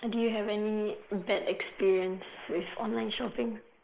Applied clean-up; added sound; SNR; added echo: neural mask model Resemble Enhance denoiser.